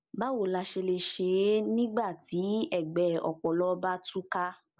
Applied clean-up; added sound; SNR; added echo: none; none; none; none.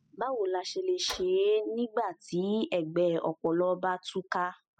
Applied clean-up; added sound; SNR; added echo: classical method spectral subtraction.